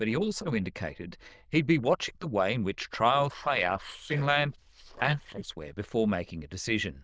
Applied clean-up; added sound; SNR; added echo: neural diffusion model UNIVERSE++.